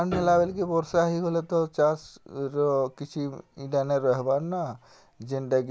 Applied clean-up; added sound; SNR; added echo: none; Piano; 14 dB; none.